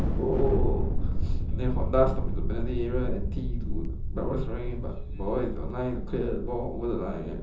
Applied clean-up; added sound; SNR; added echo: none; Thunder; -3 dB; reverberation time 0.6 s.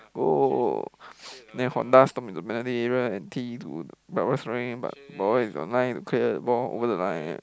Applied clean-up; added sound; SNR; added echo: none; none; none; none.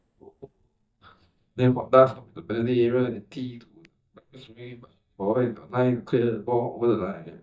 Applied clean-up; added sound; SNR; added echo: neural mask model DeepFilterNet 3.